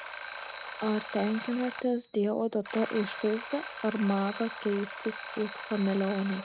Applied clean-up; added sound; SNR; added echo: none; Alarm; 10 dB; none.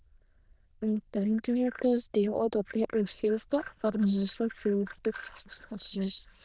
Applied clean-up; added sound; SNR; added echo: neural diffusion model UNIVERSE++.